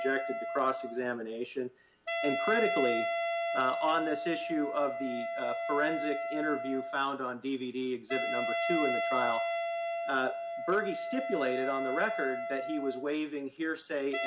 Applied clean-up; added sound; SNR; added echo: none; Wind instrument, woodwind instrument; 2 dB; none.